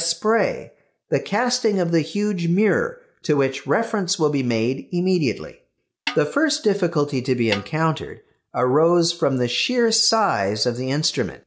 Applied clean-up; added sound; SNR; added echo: none; Snare drum; 11 dB; none.